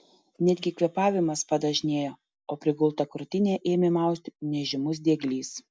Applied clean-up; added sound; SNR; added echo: none; none; none; none.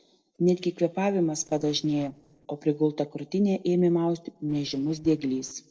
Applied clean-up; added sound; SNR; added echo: neural separator model SepFormer DNS4.